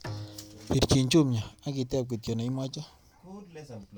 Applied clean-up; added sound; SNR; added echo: none; Bowed string instrument; 18 dB; none.